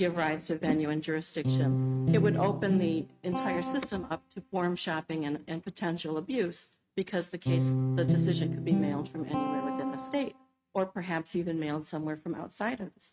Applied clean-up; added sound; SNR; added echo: neural mask model RNNoise.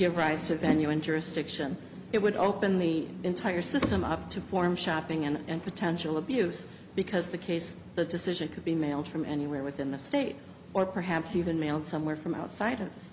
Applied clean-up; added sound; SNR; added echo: none; none; none; none.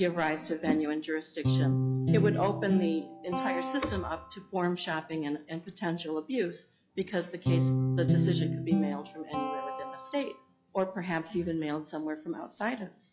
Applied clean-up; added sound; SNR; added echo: classical method log-MMSE.